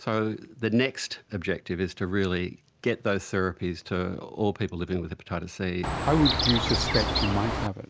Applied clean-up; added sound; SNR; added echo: none; Chirp, tweet; -1 dB; none.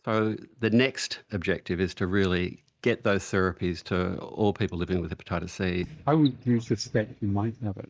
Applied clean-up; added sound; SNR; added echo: neural mask model DeepFilterNet 3.